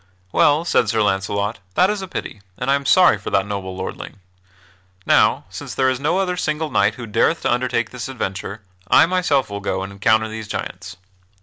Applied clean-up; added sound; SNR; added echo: none; none; none; none.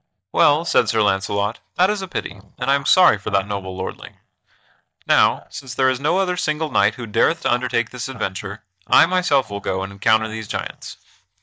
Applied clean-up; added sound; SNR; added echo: neural mask model DeepFilterNet 3.